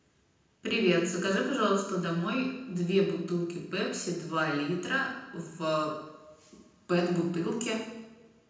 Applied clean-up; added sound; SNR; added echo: none; none; none; reverberation time 0.9 s.